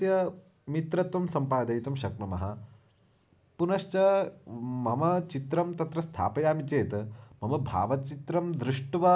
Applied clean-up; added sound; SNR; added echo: none; none; none; none.